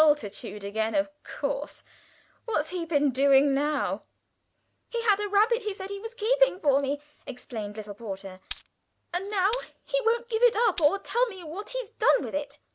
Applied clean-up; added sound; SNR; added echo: none; Glass; 16 dB; none.